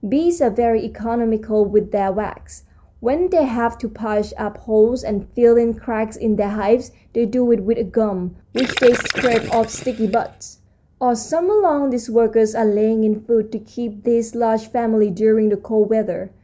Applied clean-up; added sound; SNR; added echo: none; Gurgling; 9 dB; none.